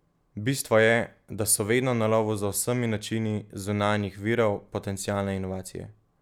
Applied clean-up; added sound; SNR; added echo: none; none; none; none.